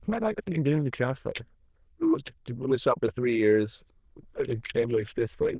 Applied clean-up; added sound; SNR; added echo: neural diffusion model UNIVERSE++.